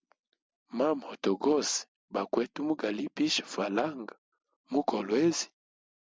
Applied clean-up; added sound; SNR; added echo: none; none; none; none.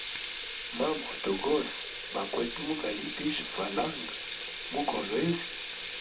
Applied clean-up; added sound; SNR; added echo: none; Sink (filling or washing) / Water tap, faucet; 0 dB; reverberation time 0.2 s.